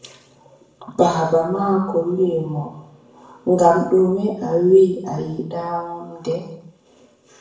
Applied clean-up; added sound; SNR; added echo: none; none; none; reverberation time 0.7 s.